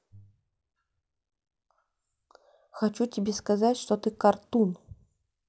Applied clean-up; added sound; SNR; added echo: none; none; none; none.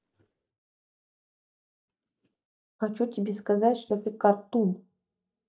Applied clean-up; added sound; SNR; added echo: neural mask model DeepFilterNet 3.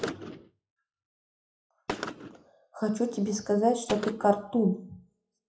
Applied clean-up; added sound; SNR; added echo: classical method WPE with log-MMSE.